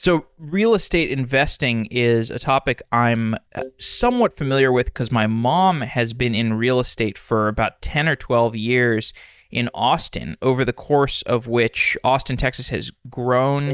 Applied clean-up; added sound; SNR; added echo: neural mask model DeepFilterNet 3.